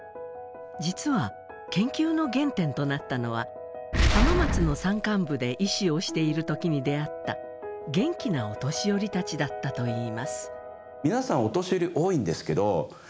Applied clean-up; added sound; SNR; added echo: none; Boom; 0 dB; none.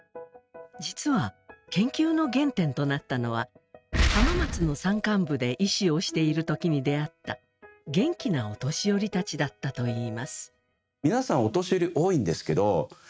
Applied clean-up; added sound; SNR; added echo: neural mask model RNNoise.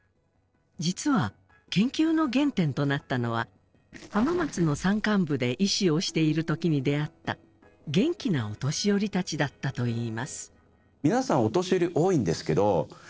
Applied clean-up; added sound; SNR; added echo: neural separator model SepFormer DNS4.